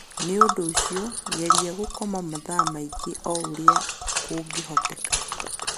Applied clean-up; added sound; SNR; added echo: none; Tick; -5 dB; none.